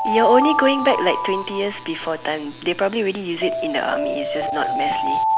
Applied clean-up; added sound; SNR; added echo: none; Alarm; 2 dB; none.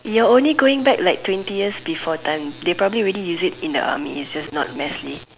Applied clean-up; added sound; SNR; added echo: none; none; none; none.